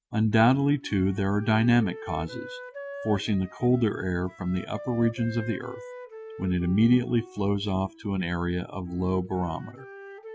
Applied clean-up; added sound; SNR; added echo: none; Wind instrument, woodwind instrument; 17 dB; none.